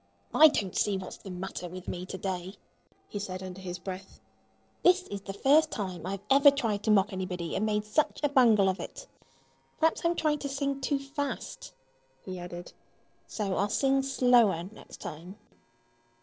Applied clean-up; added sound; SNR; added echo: neural separator model SepFormer DNS4.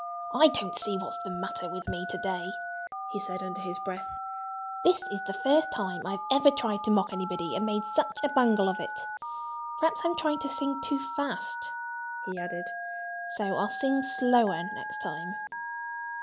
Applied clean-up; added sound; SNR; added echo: none; Telephone; 6 dB; none.